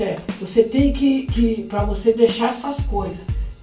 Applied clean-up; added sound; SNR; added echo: none; Drum / Drum kit; 7 dB; reverberation time 0.3 s.